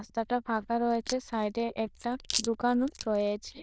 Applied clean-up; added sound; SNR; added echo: neural diffusion model UNIVERSE++.